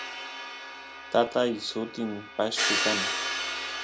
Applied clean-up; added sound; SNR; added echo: none; Crash cymbal; 1 dB; none.